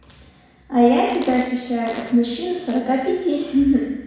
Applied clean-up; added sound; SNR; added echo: none; Fart; 20 dB; reverberation time 1.1 s.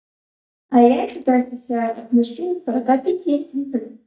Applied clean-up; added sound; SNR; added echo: neural mask model DeepFilterNet 3.